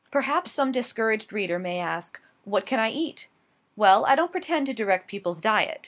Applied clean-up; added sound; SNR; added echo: none; none; none; none.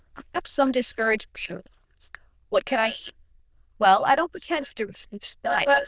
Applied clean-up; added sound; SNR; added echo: neural diffusion model UNIVERSE++.